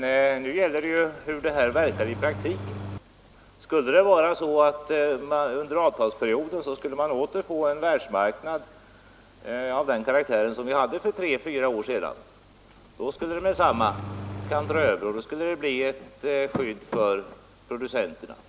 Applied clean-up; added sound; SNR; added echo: none; Engine starting; 11 dB; none.